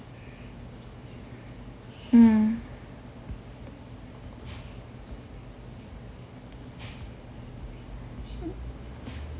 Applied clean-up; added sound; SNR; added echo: none; none; none; none.